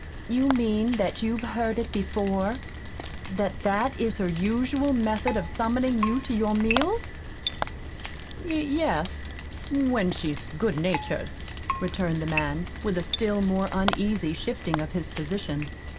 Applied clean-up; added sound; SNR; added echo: none; Rain + Keyboard (musical); 6 dB; none.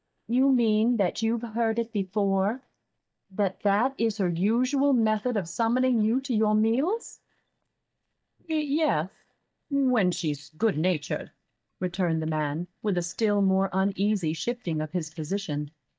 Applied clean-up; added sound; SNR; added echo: neural mask model DeepFilterNet 3.